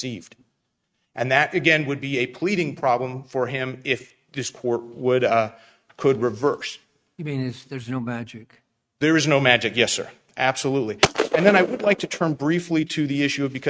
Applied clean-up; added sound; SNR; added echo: neural mask model RNNoise.